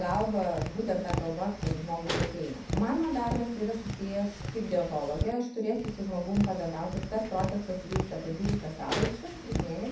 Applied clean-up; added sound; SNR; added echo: none; Tap; 4 dB; reverberation time 0.7 s.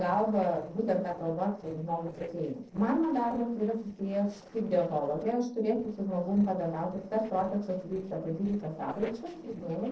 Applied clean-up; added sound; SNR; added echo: neural separator model SepFormer DNS4.